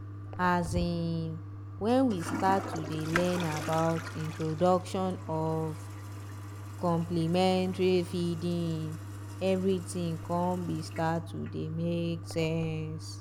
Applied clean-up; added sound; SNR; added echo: none; Toilet flush; 9 dB; none.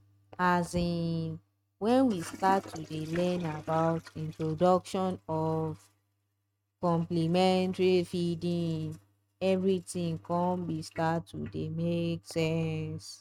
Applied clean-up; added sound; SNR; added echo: neural mask model RNNoise.